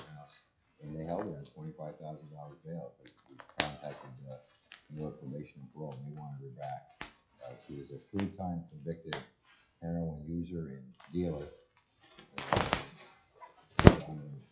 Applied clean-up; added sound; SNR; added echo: classical method WPE with log-MMSE.